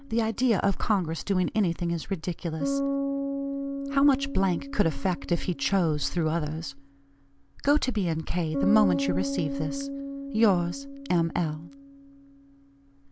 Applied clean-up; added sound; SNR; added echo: none; Bass guitar; 7 dB; none.